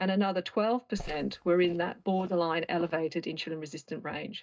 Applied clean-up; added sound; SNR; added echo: neural mask model DeepFilterNet 3.